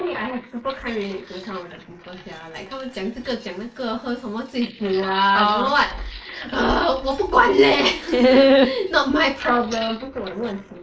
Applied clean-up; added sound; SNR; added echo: neural mask model Resemble Enhance denoiser.